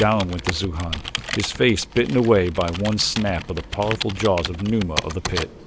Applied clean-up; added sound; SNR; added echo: none; Computer keyboard; 9 dB; none.